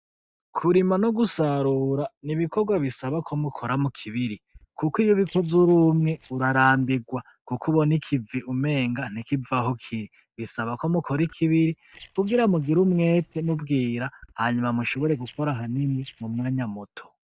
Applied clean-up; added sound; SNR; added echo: neural mask model DeepFilterNet 3.